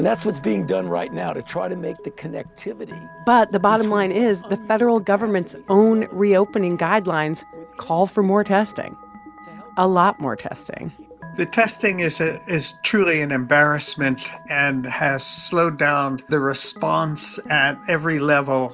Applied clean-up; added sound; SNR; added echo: none; none; none; none.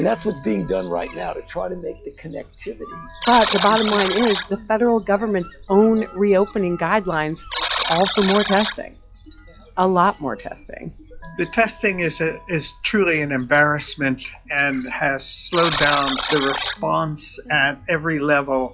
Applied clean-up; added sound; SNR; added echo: classical method log-MMSE.